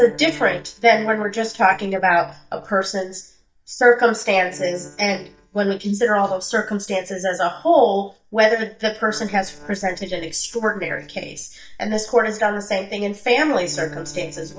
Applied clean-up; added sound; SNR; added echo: neural mask model DeepFilterNet 3.